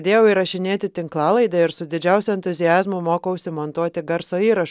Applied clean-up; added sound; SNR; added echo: none; none; none; none.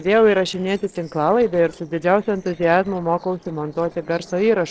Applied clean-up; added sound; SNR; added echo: neural separator model SepFormer DNS4.